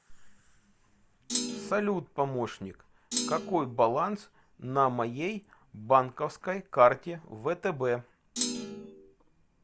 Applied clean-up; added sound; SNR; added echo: none; Thump, thud; 5 dB; none.